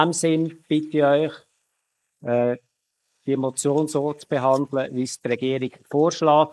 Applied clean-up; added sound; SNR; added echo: neural mask model Resemble Enhance denoiser.